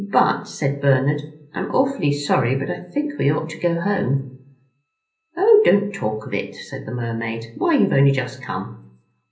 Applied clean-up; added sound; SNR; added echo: none; none; none; reverberation time 0.5 s.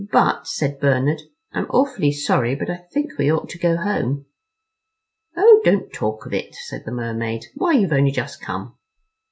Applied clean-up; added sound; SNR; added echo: none; none; none; none.